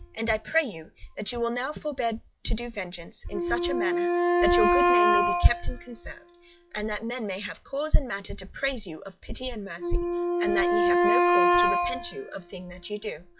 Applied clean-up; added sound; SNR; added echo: classical method log-MMSE.